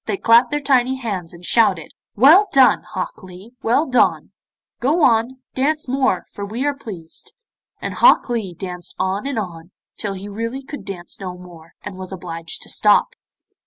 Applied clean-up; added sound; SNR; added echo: none; none; none; none.